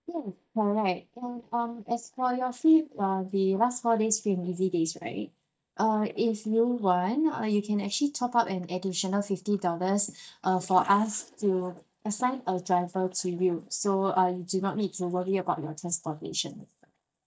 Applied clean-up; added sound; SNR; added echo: neural mask model DeepFilterNet 3.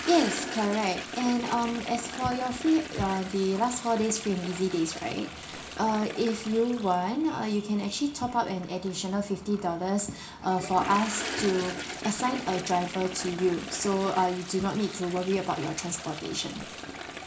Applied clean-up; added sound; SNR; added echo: none; Toilet flush; 11 dB; reverberation time 0.4 s.